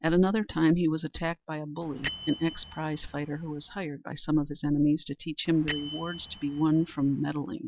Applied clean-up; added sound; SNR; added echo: none; Bell; 10 dB; none.